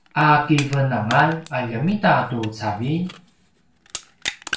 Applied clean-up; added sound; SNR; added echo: none; Crushing; 15 dB; reverberation time 0.4 s.